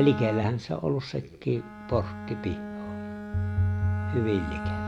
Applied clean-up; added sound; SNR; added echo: none; Bowed string instrument; 9 dB; none.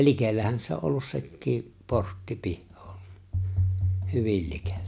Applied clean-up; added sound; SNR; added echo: none; none; none; none.